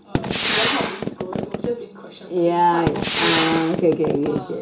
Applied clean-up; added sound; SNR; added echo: none; Gunshot, gunfire; 2 dB; reverberation time 0.2 s.